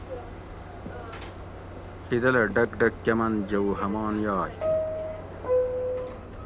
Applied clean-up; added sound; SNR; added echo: none; Subway, metro, underground; 4 dB; none.